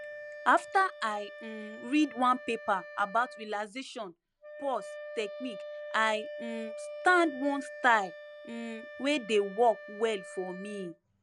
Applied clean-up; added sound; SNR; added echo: none; Wind instrument, woodwind instrument; 13 dB; none.